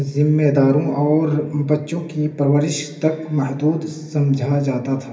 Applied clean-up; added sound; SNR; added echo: none; none; none; reverberation time 0.3 s.